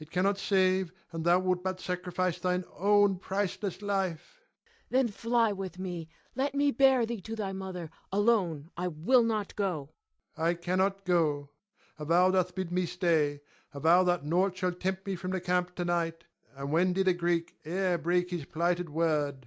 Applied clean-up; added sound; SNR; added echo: none; none; none; none.